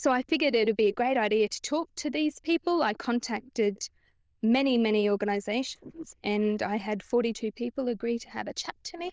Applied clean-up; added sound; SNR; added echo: neural diffusion model UNIVERSE++.